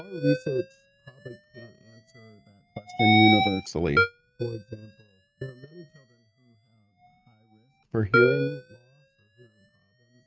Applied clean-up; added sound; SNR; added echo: neural mask model RNNoise.